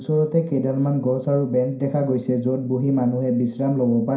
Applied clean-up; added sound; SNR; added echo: none; none; none; reverberation time 0.5 s.